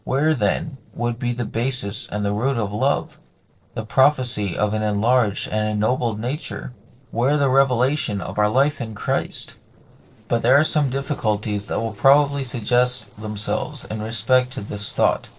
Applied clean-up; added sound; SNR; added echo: neural separator model SepFormer DNS4.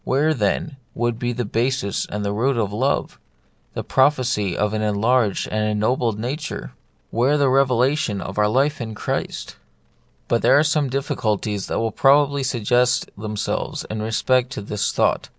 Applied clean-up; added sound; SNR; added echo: none; none; none; none.